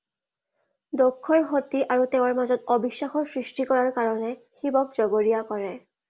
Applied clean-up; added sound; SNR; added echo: none; none; none; none.